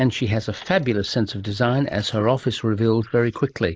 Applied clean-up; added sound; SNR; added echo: neural mask model Resemble Enhance denoiser.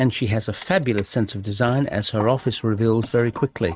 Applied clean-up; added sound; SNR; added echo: neural mask model RNNoise.